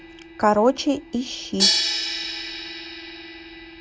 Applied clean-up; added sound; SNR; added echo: none; Crash cymbal; 2 dB; none.